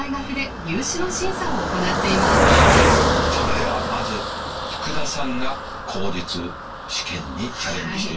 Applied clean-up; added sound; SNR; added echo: none; Car passing by; -4 dB; reverberation time 0.1 s.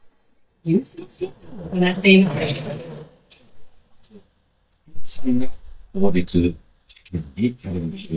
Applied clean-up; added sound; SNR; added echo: neural mask model DeepFilterNet 3.